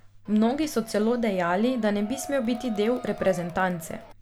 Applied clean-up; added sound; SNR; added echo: none; Crowd; 17 dB; none.